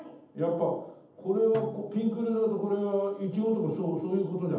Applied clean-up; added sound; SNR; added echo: none; Snare drum; 19 dB; reverberation time 0.8 s.